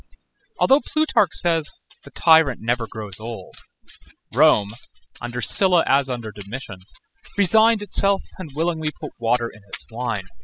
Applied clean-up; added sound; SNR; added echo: classical method spectral subtraction.